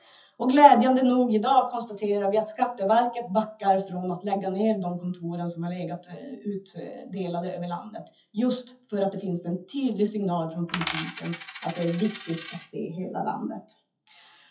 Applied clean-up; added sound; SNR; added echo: classical method WPE with log-MMSE.